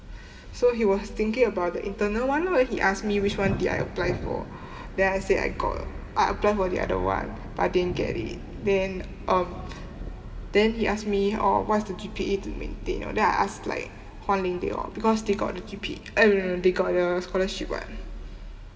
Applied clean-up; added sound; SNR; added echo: none; Thunder / Rain; 15 dB; reverberation time 2.2 s.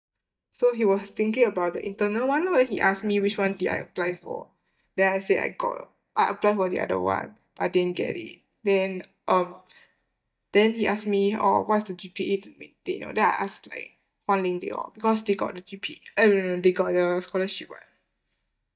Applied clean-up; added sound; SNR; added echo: neural mask model DeepFilterNet 3.